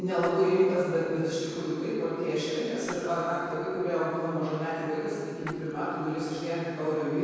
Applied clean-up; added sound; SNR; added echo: none; Splash, splatter; 19 dB; reverberation time 2.2 s.